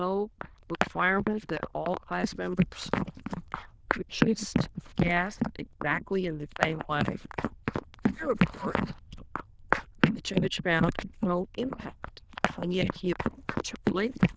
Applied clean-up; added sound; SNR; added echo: neural diffusion model UNIVERSE++.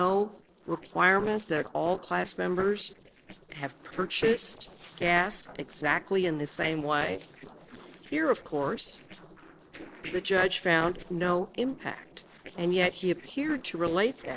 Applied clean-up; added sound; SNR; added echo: neural separator model SepFormer DNS4.